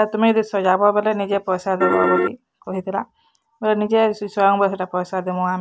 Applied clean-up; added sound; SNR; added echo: none; Piano; -2 dB; none.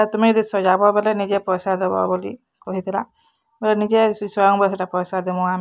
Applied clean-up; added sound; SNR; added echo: none; none; none; none.